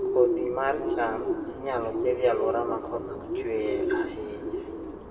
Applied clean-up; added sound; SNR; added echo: none; Bird; 2 dB; reverberation time 1.9 s.